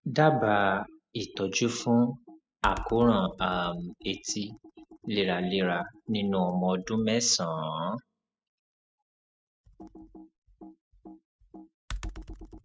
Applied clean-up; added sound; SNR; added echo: classical method spectral subtraction.